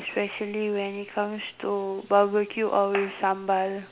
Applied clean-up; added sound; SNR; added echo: none; none; none; none.